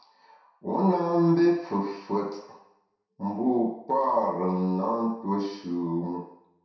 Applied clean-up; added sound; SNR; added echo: none; none; none; reverberation time 0.7 s.